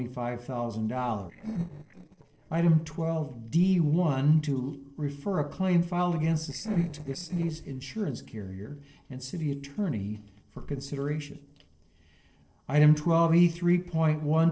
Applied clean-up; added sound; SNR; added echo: neural separator model SepFormer DNS4.